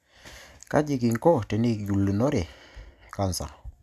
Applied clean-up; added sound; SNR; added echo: none; none; none; none.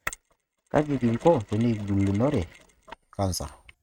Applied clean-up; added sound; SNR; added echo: neural mask model RNNoise.